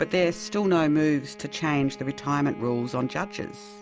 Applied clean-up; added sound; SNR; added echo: none; Bowed string instrument; 18 dB; none.